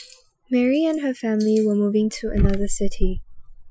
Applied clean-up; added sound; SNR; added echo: classical method Wiener filter.